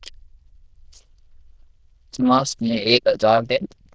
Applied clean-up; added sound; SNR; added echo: neural diffusion model UNIVERSE++.